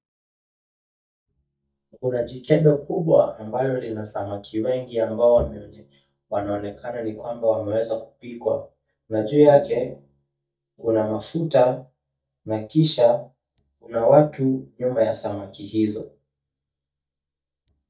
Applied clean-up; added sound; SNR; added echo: neural mask model DeepFilterNet 3.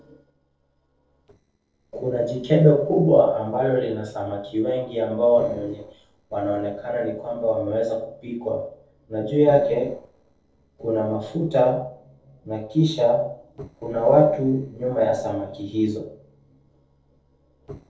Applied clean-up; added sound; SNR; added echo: neural separator model SepFormer DNS4.